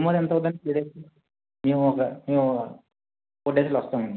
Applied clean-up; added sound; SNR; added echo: none; none; none; none.